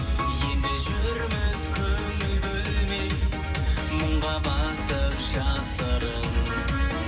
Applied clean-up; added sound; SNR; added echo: none; none; none; reverberation time 2.5 s.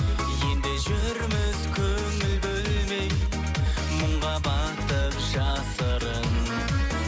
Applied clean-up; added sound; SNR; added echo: none; none; none; none.